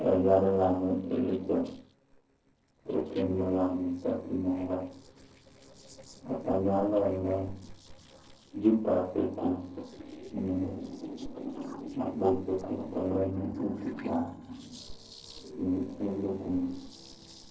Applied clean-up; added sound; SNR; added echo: neural separator model SepFormer DNS4.